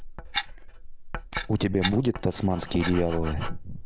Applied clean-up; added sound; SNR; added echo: none; Clock + Writing; 5 dB; none.